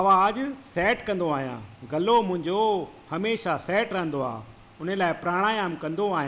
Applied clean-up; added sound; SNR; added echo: none; none; none; none.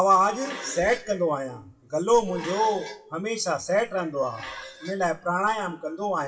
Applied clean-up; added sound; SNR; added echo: classical method WPE with log-MMSE.